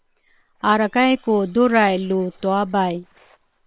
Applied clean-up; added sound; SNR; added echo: neural separator model SepFormer WHAM!.